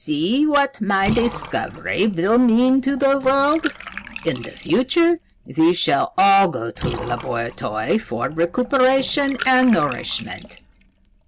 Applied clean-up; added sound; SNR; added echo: none; Bathtub (filling or washing) / Water; 16 dB; none.